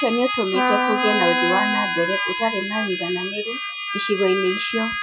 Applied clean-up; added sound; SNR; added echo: classical method Wiener filter.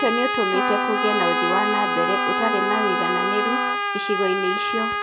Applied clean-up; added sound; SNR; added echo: none; Trumpet + Trumpet; -3 dB; none.